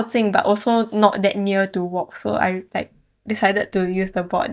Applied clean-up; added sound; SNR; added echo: neural mask model DeepFilterNet 3.